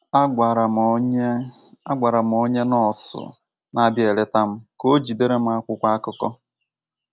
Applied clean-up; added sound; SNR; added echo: none; none; none; none.